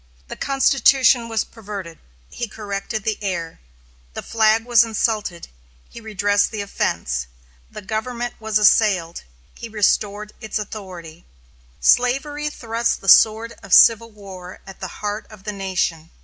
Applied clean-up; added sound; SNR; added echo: none; none; none; none.